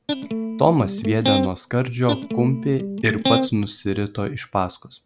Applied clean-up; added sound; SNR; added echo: none; Electric guitar; 3 dB; none.